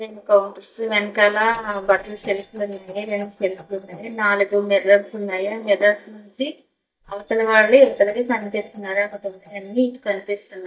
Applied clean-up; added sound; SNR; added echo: neural mask model DeepFilterNet 3.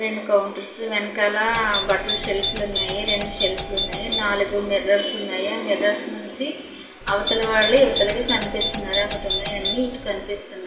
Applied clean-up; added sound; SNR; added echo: none; Doorbell; 0 dB; reverberation time 0.7 s.